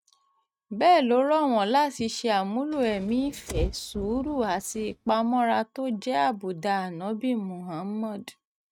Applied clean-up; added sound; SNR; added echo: neural mask model RNNoise.